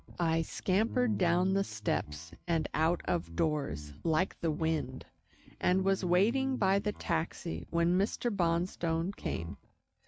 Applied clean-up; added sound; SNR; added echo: neural mask model RNNoise.